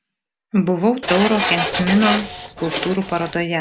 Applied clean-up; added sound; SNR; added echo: none; Printer; 2 dB; none.